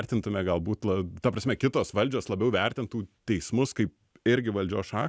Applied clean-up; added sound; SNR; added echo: none; none; none; none.